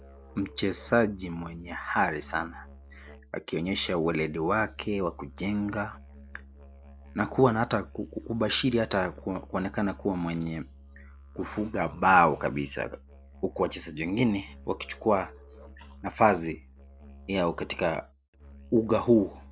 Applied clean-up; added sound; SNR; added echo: none; Musical instrument; 20 dB; none.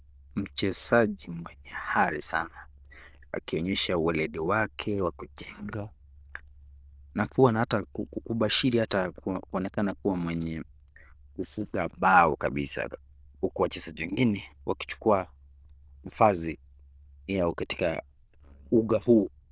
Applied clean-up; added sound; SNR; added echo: neural diffusion model UNIVERSE++.